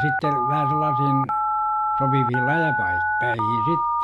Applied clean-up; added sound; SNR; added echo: none; Telephone; -4 dB; none.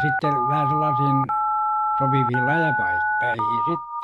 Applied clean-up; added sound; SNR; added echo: neural mask model RNNoise.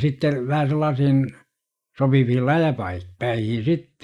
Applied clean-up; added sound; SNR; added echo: neural mask model Resemble Enhance denoiser.